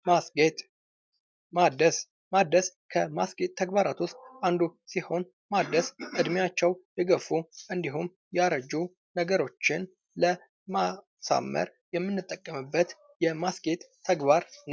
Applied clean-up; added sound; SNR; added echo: none; none; none; none.